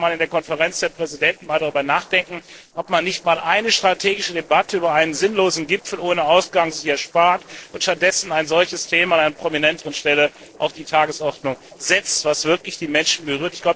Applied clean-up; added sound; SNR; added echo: neural separator model SepFormer DNS4.